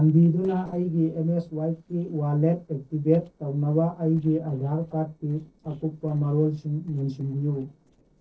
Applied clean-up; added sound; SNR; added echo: neural separator model SepFormer DNS4.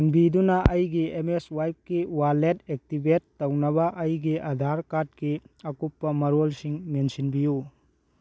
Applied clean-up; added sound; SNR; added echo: none; none; none; none.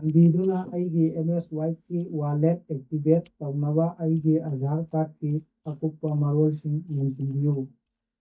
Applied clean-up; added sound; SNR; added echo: neural mask model DeepFilterNet 3.